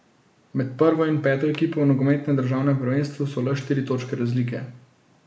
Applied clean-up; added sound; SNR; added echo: none; none; none; none.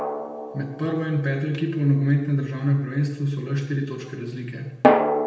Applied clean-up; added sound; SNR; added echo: none; Drum; 2 dB; reverberation time 0.8 s.